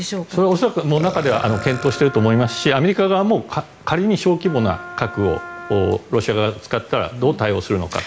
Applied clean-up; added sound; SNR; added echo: none; Burping, eructation + Wind instrument, woodwind instrument; 14 dB; none.